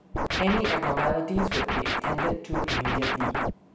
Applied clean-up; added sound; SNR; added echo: none; Scratching (performance technique); -3 dB; none.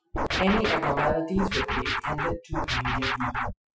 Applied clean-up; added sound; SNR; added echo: classical method Wiener filter.